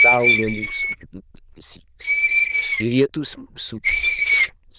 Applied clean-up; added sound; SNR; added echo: neural diffusion model UNIVERSE++.